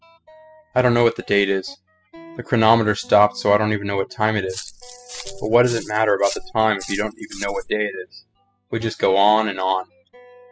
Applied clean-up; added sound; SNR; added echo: classical method spectral subtraction.